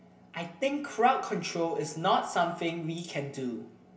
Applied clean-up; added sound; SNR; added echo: none; none; none; reverberation time 0.2 s.